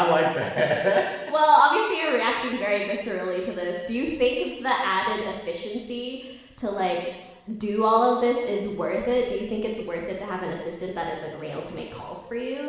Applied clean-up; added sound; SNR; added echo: none; none; none; reverberation time 1.1 s.